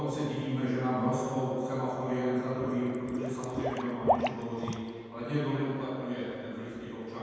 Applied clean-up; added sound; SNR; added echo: none; Water / Liquid; 4 dB; reverberation time 2.0 s.